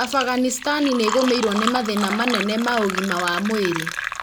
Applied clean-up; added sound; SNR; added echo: none; Fill (with liquid); 6 dB; none.